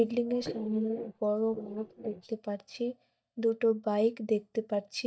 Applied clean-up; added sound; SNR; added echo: neural mask model DeepFilterNet 3.